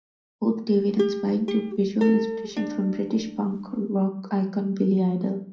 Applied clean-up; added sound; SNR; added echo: none; Plucked string instrument; 6 dB; reverberation time 0.6 s.